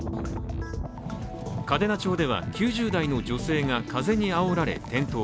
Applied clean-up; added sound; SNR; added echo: none; none; none; none.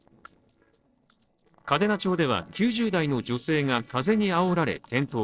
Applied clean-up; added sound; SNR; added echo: neural separator model SepFormer DNS4.